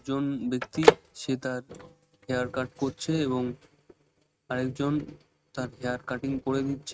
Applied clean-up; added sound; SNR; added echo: neural mask model RNNoise.